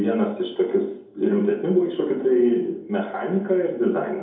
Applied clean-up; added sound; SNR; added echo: none; none; none; reverberation time 2.6 s.